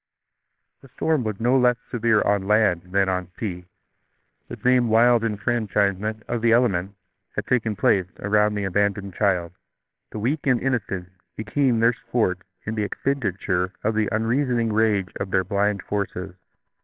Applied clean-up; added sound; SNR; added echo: neural separator model SepFormer WHAMR!.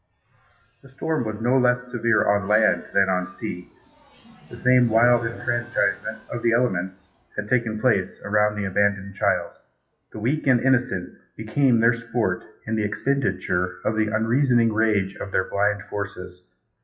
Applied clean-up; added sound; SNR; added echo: classical method WPE with log-MMSE.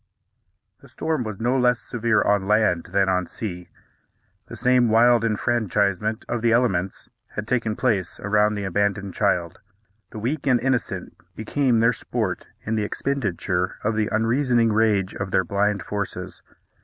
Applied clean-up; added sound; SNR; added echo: none; none; none; none.